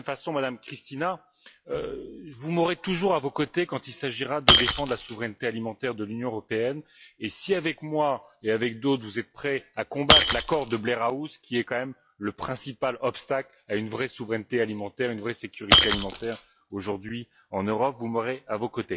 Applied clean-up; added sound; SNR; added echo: classical method log-MMSE.